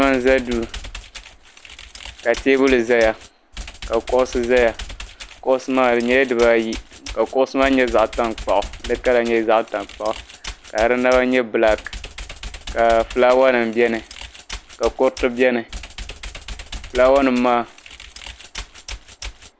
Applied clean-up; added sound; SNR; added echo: none; Computer keyboard; 15 dB; none.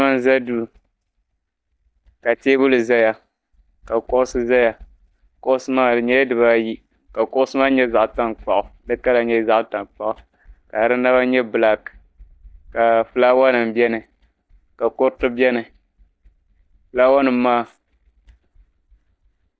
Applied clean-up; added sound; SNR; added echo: neural mask model DeepFilterNet 3.